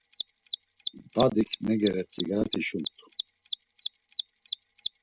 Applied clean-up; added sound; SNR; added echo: none; Mechanisms; 9 dB; none.